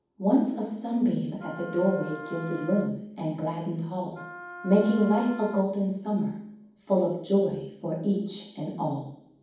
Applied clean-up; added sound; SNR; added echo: none; Wind instrument, woodwind instrument; 15 dB; reverberation time 1.2 s.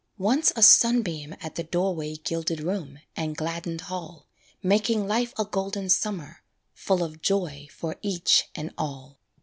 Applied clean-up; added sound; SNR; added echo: none; none; none; none.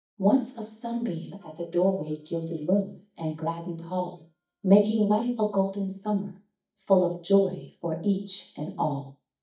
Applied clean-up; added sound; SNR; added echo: neural mask model DeepFilterNet 3.